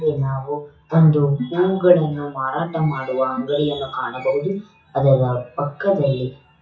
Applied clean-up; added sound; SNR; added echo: classical method WPE with log-MMSE.